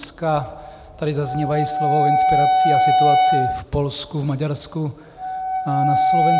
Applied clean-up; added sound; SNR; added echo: none; Wind instrument, woodwind instrument; -5 dB; none.